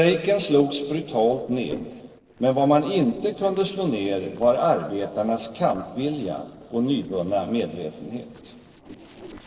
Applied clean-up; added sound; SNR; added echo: neural separator model SepFormer DNS4.